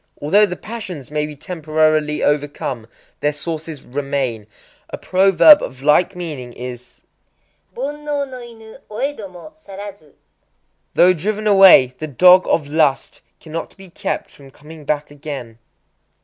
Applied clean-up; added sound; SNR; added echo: none; none; none; none.